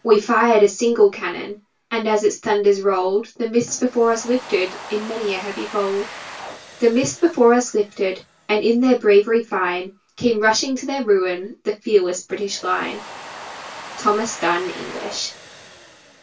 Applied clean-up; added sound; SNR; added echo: none; Domestic sounds, home sounds; 19 dB; reverberation time 0.1 s.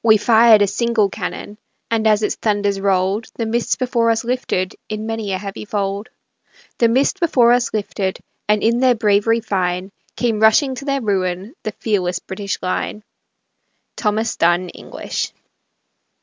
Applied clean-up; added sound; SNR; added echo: none; none; none; none.